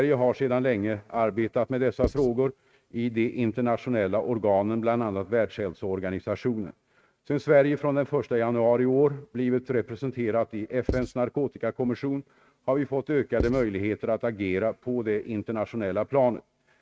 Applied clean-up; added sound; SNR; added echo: neural mask model RNNoise.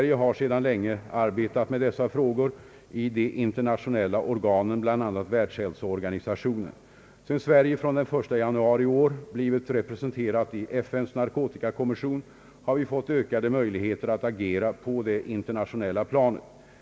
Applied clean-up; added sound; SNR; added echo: none; none; none; none.